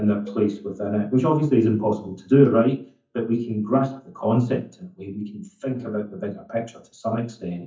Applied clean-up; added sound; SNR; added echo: neural mask model DeepFilterNet 3.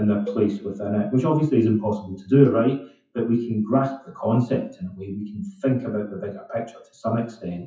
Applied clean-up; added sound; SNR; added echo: classical method WPE with log-MMSE.